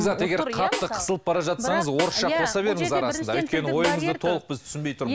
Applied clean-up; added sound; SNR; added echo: none; Snare drum; 11 dB; none.